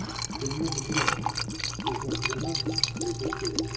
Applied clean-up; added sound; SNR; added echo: none; Liquid; -4 dB; reverberation time 1.9 s.